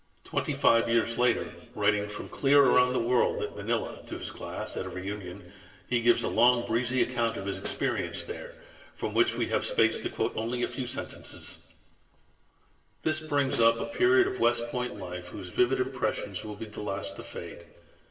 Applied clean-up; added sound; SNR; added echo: neural separator model SepFormer DNS4.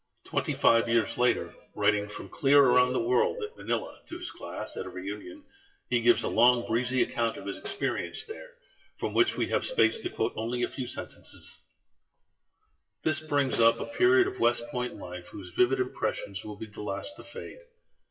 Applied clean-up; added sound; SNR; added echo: classical method WPE with log-MMSE.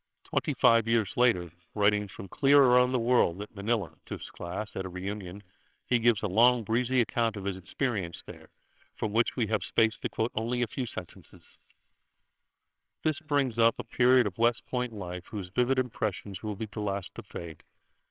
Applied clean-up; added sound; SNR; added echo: neural separator model SepFormer WHAMR!.